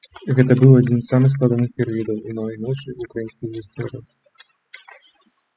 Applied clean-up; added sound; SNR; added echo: classical method spectral subtraction.